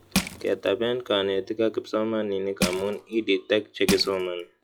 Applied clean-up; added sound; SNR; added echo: classical method log-MMSE.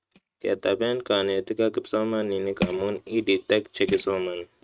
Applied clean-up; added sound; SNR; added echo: neural mask model RNNoise.